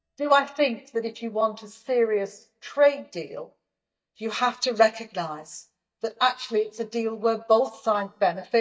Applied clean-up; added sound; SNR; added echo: neural mask model DeepFilterNet 3.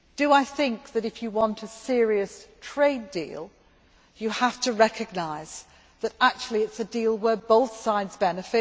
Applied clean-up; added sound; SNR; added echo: none; none; none; none.